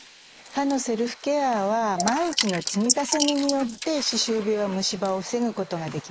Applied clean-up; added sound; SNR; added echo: neural mask model Resemble Enhance denoiser.